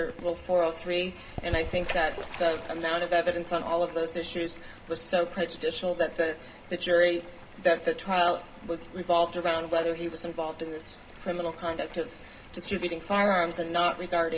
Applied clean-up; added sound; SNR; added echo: none; Bird / Fowl; 15 dB; reverberation time 0.2 s.